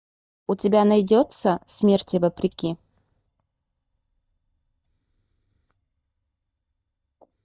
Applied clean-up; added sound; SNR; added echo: neural mask model DeepFilterNet 3.